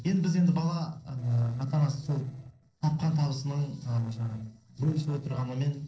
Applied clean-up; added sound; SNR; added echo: neural separator model SepFormer DNS4.